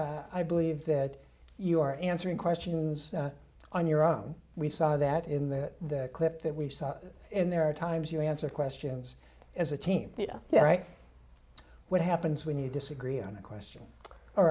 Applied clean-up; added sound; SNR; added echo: none; none; none; none.